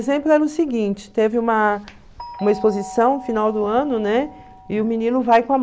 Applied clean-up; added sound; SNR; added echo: none; Doorbell; 19 dB; none.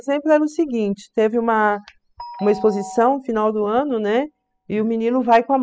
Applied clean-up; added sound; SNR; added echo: classical method spectral subtraction.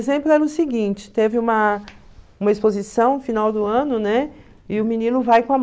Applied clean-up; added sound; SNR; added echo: none; none; none; none.